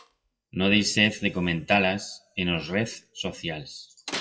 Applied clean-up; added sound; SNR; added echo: classical method WPE with log-MMSE.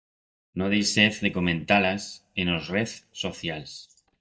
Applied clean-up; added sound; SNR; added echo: neural mask model DeepFilterNet 3.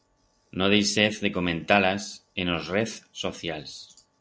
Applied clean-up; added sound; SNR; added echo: none; none; none; none.